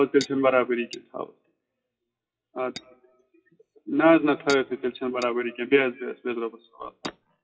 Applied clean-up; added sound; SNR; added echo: classical method WPE with log-MMSE.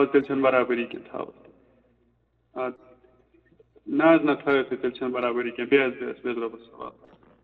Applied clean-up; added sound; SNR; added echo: neural separator model SepFormer DNS4.